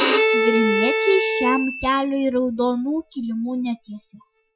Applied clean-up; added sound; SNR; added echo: classical method Wiener filter.